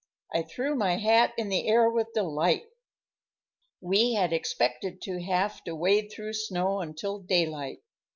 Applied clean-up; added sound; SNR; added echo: none; none; none; none.